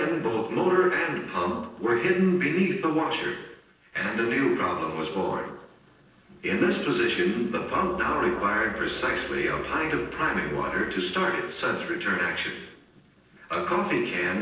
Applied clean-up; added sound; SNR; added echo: neural separator model SepFormer DNS4.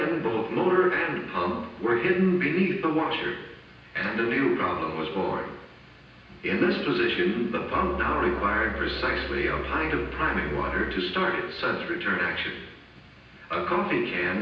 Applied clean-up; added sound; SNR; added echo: none; Musical instrument; 10 dB; reverberation time 0.9 s.